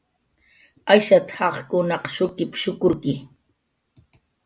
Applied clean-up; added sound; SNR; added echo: none; none; none; none.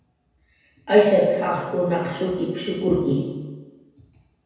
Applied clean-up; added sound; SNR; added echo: none; none; none; reverberation time 1.2 s.